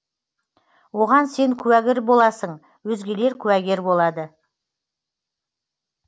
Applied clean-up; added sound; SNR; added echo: none; none; none; none.